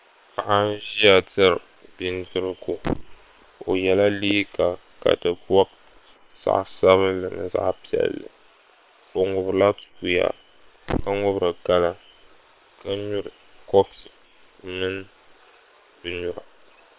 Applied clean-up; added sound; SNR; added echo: neural separator model SepFormer WHAM!.